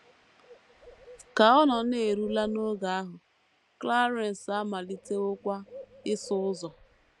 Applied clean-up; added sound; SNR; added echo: none; Bird; 20 dB; none.